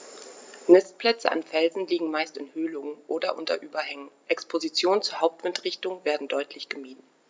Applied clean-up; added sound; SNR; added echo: none; none; none; none.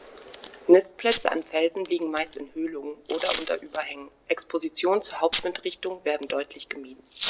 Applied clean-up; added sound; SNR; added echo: none; Packing tape, duct tape / Tearing; 9 dB; none.